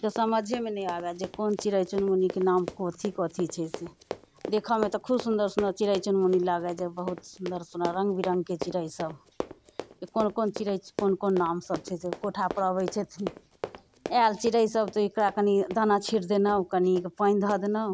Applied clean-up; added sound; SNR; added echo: none; Run; 13 dB; none.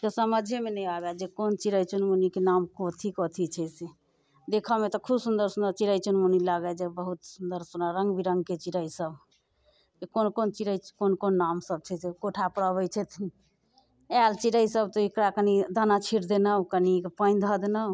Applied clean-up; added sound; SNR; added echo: none; none; none; none.